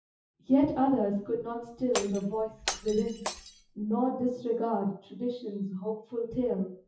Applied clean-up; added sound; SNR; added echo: classical method WPE with log-MMSE.